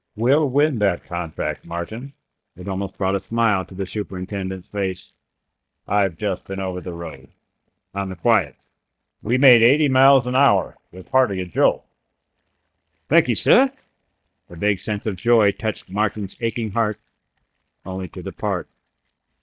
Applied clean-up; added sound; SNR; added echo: neural mask model DeepFilterNet 3.